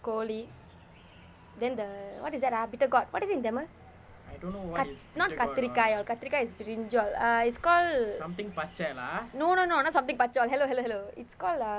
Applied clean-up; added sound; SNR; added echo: none; none; none; none.